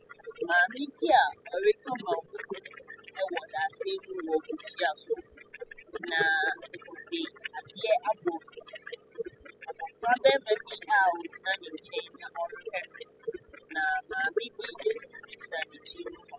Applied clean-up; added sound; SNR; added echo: classical method spectral subtraction.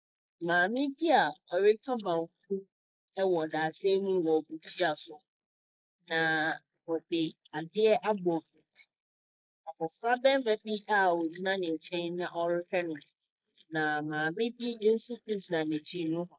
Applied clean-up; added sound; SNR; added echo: neural mask model Resemble Enhance denoiser.